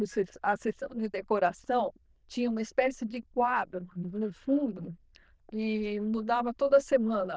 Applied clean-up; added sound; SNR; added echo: neural diffusion model UNIVERSE++.